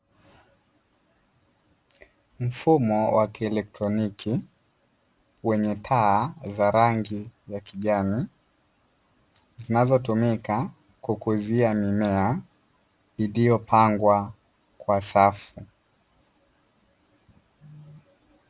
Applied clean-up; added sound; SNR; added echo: none; none; none; none.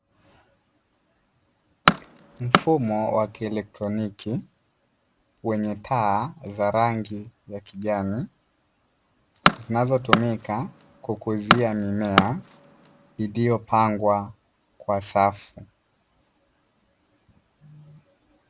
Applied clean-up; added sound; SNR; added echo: none; Tools; -1 dB; none.